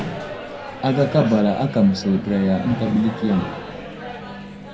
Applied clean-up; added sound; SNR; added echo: none; Microwave oven; 9 dB; reverberation time 0.2 s.